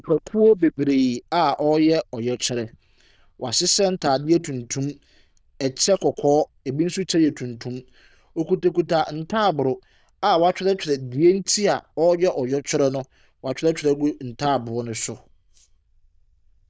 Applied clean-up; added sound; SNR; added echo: neural diffusion model UNIVERSE++.